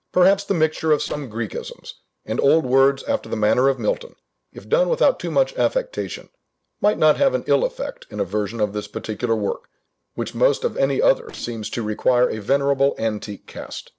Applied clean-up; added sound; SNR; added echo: neural separator model SepFormer DNS4.